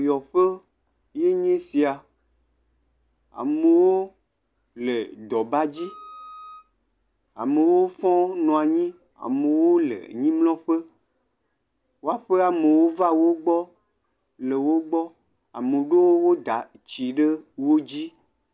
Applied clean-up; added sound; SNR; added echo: none; Wind instrument, woodwind instrument; 20 dB; none.